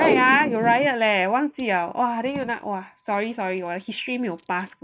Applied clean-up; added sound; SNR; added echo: neural mask model RNNoise.